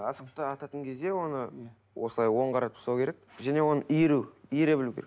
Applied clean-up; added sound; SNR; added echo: none; none; none; none.